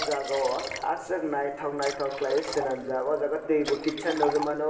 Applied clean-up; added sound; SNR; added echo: none; Liquid; 9 dB; reverberation time 2.4 s.